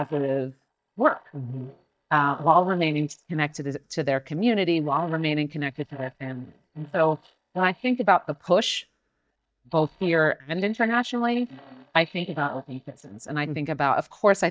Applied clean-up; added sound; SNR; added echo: neural mask model DeepFilterNet 3.